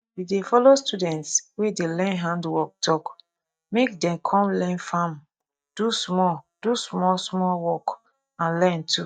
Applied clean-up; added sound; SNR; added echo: neural mask model DeepFilterNet 3.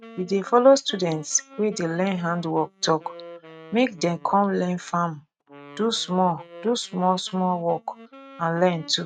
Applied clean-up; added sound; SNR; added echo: neural mask model RNNoise.